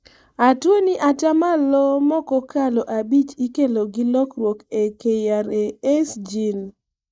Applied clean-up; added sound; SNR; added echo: neural mask model Resemble Enhance denoiser.